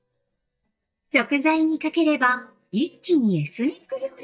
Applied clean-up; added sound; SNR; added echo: neural mask model DeepFilterNet 3.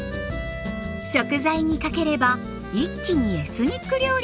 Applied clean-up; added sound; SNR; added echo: none; none; none; none.